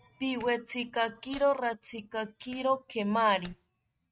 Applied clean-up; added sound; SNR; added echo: neural mask model RNNoise.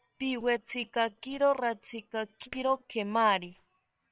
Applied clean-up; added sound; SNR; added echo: neural separator model SepFormer WHAM!.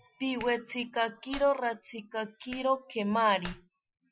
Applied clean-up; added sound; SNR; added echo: classical method Wiener filter.